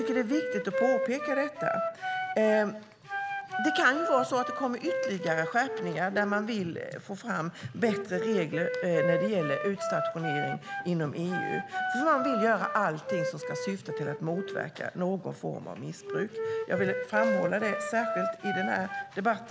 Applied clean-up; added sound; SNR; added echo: none; Wind instrument, woodwind instrument; 3 dB; none.